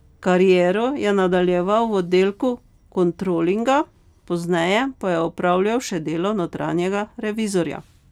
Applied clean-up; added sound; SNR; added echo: none; none; none; none.